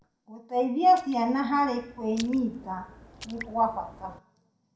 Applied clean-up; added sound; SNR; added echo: none; Raindrop; 19 dB; reverberation time 0.5 s.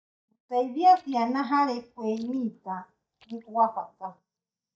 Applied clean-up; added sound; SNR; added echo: neural mask model DeepFilterNet 3.